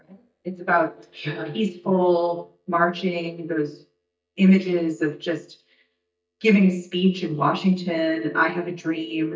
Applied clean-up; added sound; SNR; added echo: neural mask model DeepFilterNet 3.